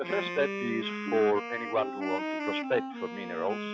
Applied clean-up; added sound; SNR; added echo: classical method log-MMSE.